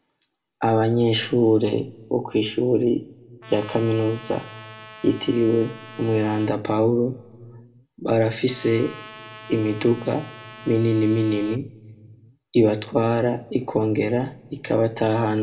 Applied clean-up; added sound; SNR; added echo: none; Trumpet; 19 dB; reverberation time 0.7 s.